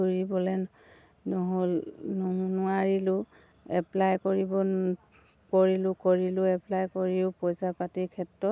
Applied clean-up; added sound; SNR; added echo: none; none; none; none.